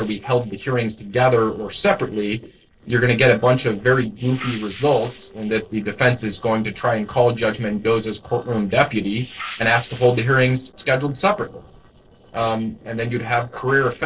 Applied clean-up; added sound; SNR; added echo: neural separator model SepFormer DNS4.